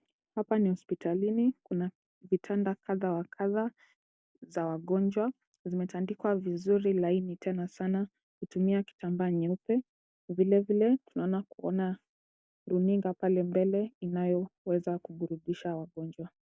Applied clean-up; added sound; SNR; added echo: none; none; none; none.